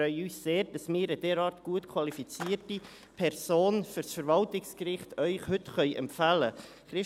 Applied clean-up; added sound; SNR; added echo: none; Skateboard; 17 dB; none.